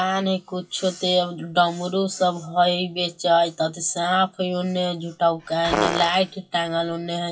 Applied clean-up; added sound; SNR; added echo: classical method WPE with log-MMSE.